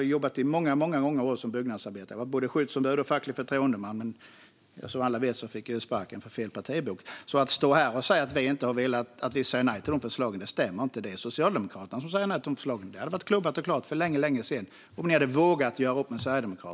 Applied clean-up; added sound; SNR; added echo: none; none; none; none.